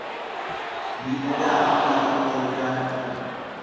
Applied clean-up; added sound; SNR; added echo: none; Cheering; -1 dB; reverberation time 2.1 s.